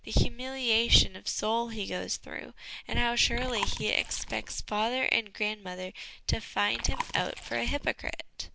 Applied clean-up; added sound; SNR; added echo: none; Chewing, mastication; 10 dB; none.